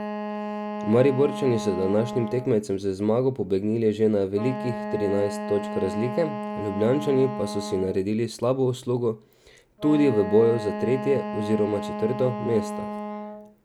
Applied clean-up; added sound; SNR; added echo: none; Wind instrument, woodwind instrument; 8 dB; none.